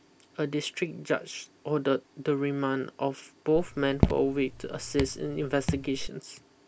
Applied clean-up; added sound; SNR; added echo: none; Raindrop / Drip; 2 dB; none.